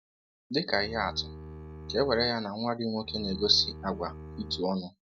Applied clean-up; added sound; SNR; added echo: none; Bowed string instrument; 13 dB; none.